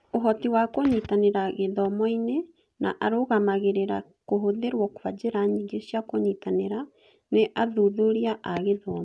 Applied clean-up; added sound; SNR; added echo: none; none; none; none.